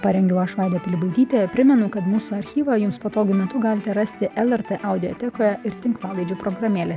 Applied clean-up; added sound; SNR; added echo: none; none; none; none.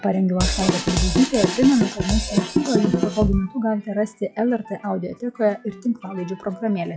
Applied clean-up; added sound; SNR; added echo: classical method WPE with log-MMSE.